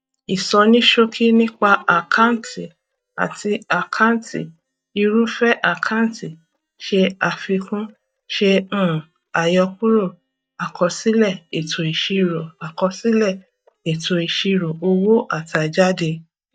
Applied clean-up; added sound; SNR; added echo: neural mask model DeepFilterNet 3.